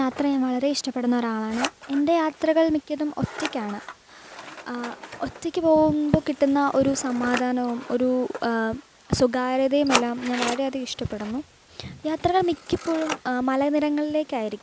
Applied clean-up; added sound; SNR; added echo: none; Scissors; 13 dB; none.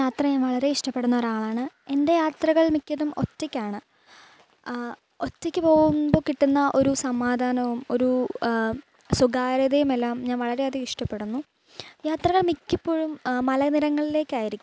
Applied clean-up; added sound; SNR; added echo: none; none; none; none.